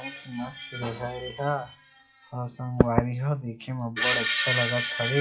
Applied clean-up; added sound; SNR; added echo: classical method log-MMSE.